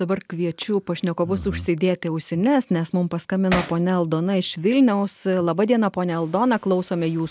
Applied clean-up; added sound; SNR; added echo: none; Hammer; 5 dB; none.